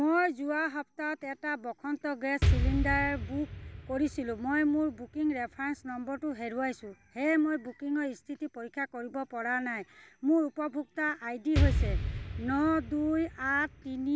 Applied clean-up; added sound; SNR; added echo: none; Explosion; 4 dB; none.